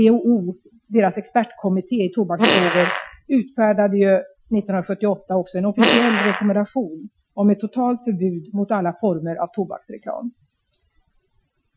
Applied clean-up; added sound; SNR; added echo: classical method Wiener filter.